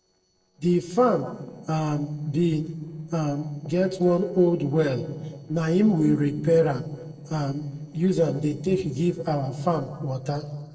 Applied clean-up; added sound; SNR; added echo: neural separator model SepFormer DNS4.